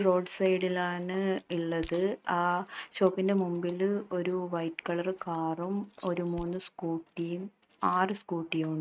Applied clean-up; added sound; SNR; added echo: neural mask model RNNoise.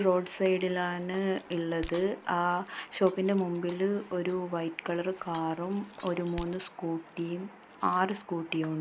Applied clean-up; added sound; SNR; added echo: none; Shatter + Crack; 19 dB; none.